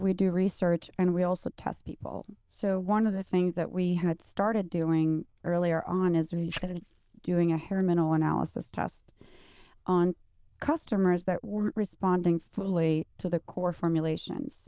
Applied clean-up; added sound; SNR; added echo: neural diffusion model UNIVERSE++.